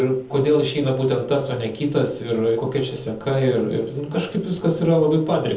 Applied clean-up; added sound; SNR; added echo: neural separator model SepFormer DNS4.